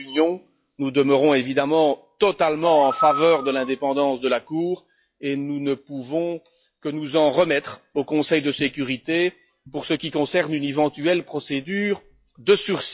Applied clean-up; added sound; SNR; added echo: classical method log-MMSE.